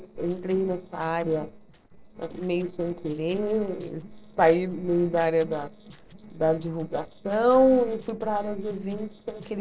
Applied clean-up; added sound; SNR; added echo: neural separator model SepFormer DNS4.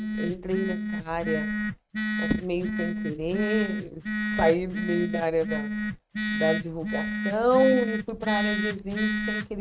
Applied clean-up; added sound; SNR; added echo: neural mask model RNNoise.